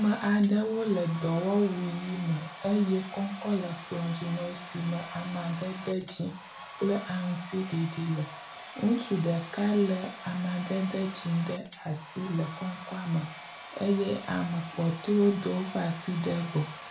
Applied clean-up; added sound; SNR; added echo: none; Domestic sounds, home sounds; 14 dB; reverberation time 0.4 s.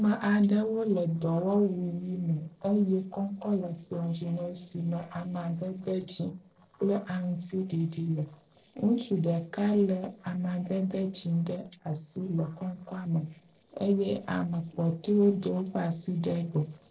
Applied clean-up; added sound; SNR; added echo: neural separator model SepFormer DNS4.